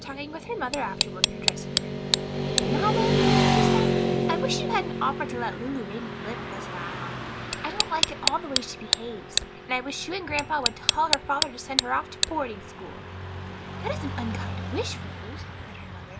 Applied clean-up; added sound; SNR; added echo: none; Tick + Motorcycle / Traffic noise, roadway noise; -5 dB; none.